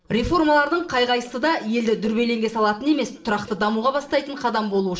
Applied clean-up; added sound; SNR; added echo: neural separator model SepFormer DNS4.